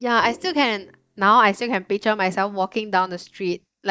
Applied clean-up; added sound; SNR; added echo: neural mask model DeepFilterNet 3.